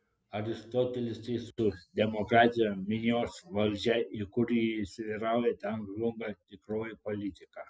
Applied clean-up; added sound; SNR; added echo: none; none; none; none.